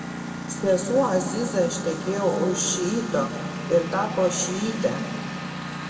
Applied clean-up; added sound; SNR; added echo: none; Engine; 7 dB; reverberation time 2.0 s.